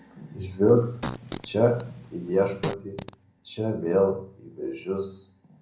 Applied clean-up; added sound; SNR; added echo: none; Fart; 10 dB; reverberation time 0.6 s.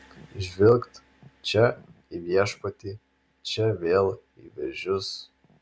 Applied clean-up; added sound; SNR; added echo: none; none; none; none.